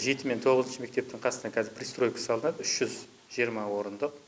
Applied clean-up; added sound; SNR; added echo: none; none; none; none.